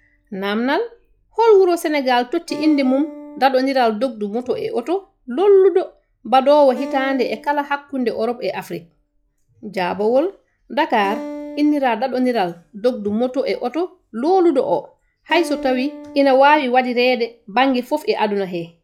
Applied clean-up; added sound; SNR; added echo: classical method log-MMSE.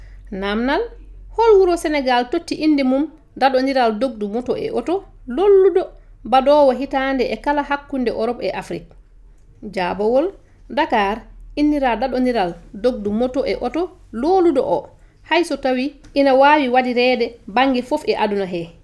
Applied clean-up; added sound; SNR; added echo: none; none; none; none.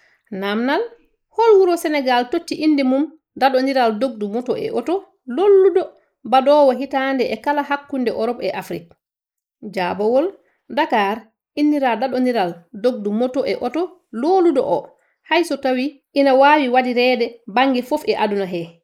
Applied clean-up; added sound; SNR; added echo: neural mask model Resemble Enhance denoiser.